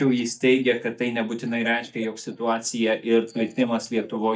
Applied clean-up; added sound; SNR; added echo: neural mask model DeepFilterNet 3.